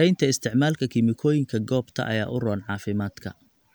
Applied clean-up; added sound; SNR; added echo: none; none; none; none.